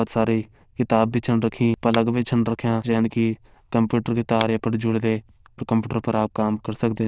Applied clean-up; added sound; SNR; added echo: neural diffusion model UNIVERSE++.